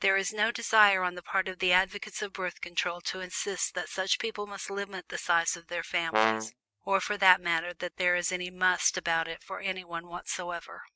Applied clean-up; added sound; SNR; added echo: neural mask model RNNoise.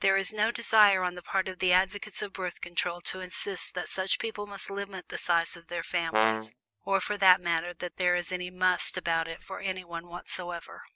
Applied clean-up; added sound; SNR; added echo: none; Brass instrument; 0 dB; none.